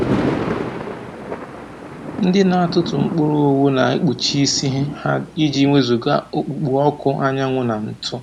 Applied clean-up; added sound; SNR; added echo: none; Thunder; 9 dB; none.